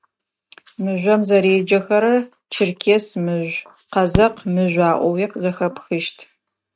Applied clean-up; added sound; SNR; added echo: neural mask model RNNoise.